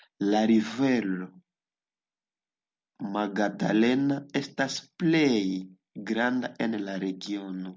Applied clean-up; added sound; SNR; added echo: none; none; none; none.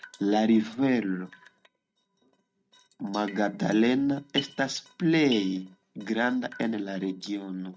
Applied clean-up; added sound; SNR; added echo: neural mask model RNNoise.